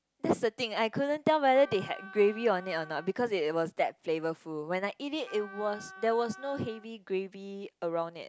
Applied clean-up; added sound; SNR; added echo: none; Wind instrument, woodwind instrument; 18 dB; none.